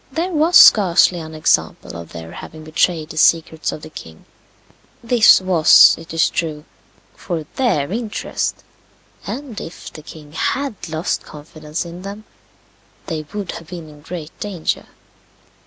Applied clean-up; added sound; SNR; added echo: none; none; none; none.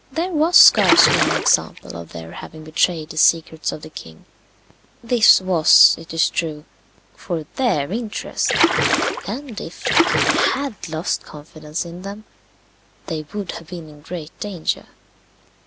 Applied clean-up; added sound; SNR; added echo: none; Splash, splatter; -2 dB; none.